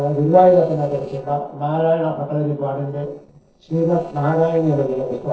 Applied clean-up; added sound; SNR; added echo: neural separator model SepFormer DNS4.